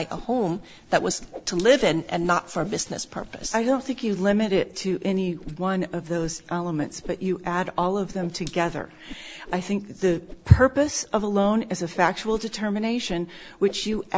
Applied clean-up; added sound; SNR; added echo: none; Whoosh, swoosh, swish; 19 dB; none.